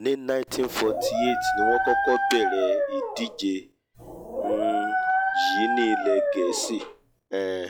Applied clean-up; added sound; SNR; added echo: classical method log-MMSE.